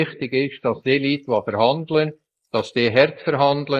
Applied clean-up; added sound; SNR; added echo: neural mask model Resemble Enhance denoiser.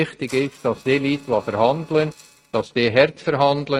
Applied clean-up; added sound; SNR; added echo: neural mask model RNNoise.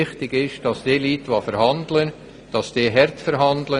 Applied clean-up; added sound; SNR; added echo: none; none; none; none.